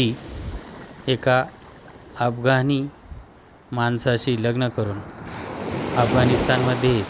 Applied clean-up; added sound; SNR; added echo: none; Waves, surf; 7 dB; none.